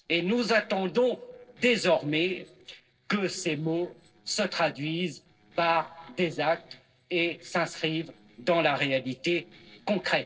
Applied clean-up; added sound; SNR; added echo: neural separator model SepFormer DNS4.